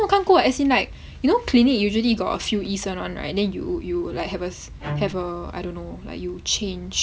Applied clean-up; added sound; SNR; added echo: none; Bowed string instrument; 11 dB; none.